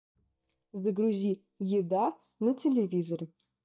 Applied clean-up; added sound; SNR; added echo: neural mask model DeepFilterNet 3.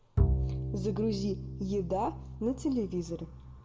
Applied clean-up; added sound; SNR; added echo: none; Bowed string instrument; 0 dB; reverberation time 0.6 s.